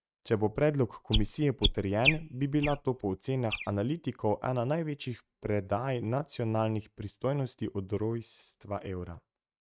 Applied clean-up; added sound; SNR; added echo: neural mask model RNNoise.